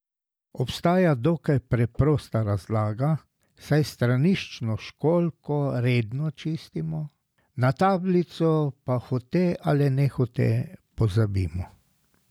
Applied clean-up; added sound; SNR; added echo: none; none; none; none.